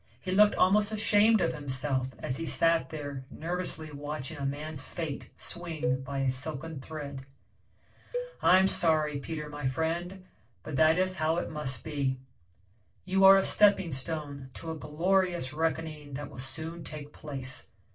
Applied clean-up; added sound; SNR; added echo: neural separator model SepFormer DNS4.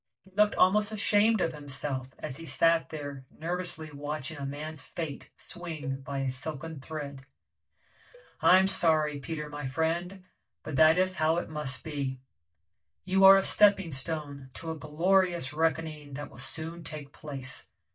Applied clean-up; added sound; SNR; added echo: neural mask model DeepFilterNet 3.